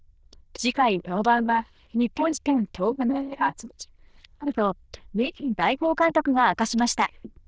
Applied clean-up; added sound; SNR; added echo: neural diffusion model UNIVERSE++.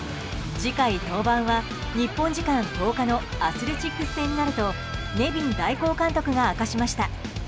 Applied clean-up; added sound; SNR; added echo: none; none; none; none.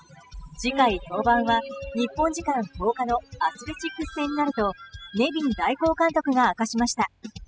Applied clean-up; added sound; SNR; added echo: classical method spectral subtraction.